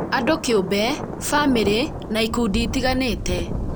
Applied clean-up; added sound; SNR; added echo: none; Thunder; 6 dB; none.